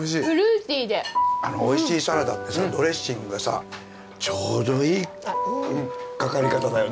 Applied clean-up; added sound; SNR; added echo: none; none; none; none.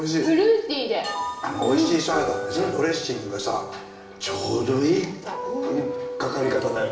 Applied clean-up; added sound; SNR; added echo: none; Bell; 13 dB; reverberation time 0.9 s.